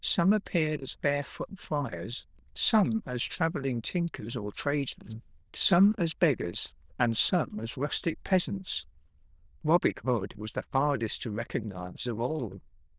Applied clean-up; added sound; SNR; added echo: neural diffusion model UNIVERSE++.